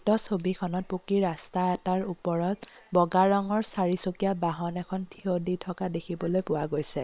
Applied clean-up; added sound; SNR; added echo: neural separator model SepFormer WHAM!.